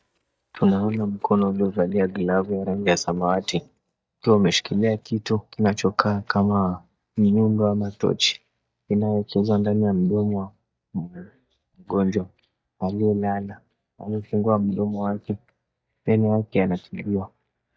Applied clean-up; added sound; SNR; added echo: neural mask model DeepFilterNet 3.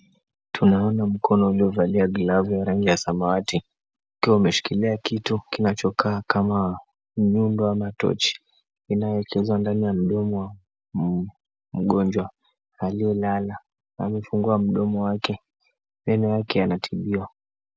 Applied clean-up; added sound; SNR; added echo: none; none; none; none.